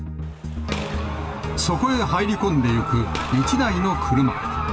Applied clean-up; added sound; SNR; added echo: none; Gunshot, gunfire; 17 dB; reverberation time 1.1 s.